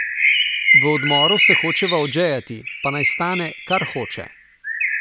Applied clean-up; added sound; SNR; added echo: none; Bird; -3 dB; none.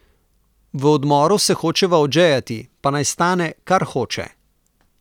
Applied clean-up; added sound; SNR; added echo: none; none; none; none.